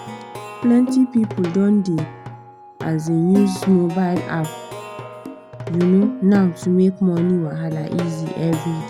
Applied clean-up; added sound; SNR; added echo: none; Plucked string instrument + Bowed string instrument; 11 dB; none.